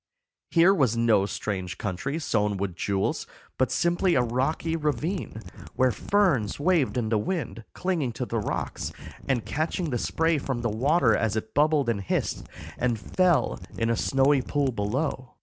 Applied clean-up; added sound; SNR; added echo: none; Mechanisms; 13 dB; none.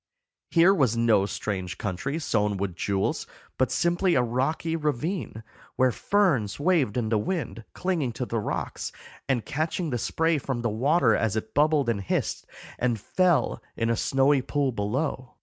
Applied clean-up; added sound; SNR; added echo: none; none; none; none.